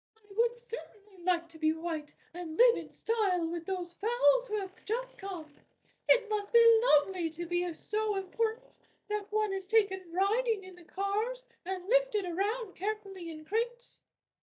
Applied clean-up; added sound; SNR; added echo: neural mask model DeepFilterNet 3.